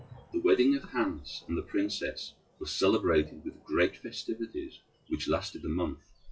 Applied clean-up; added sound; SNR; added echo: classical method WPE with log-MMSE.